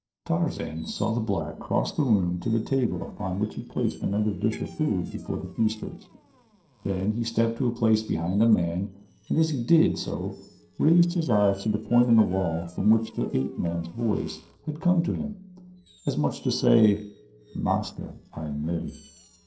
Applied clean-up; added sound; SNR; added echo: neural separator model SepFormer DNS4.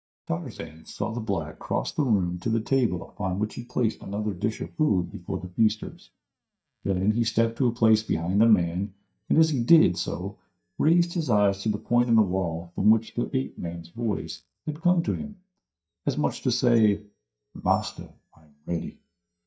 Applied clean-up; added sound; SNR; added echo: neural mask model DeepFilterNet 3.